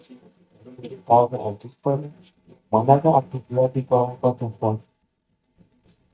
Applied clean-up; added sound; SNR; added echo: neural mask model DeepFilterNet 3.